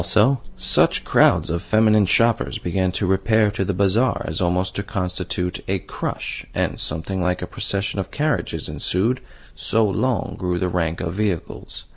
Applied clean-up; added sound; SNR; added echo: none; none; none; none.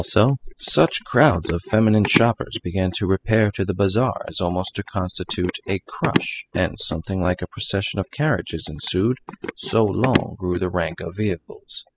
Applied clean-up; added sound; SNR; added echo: classical method spectral subtraction.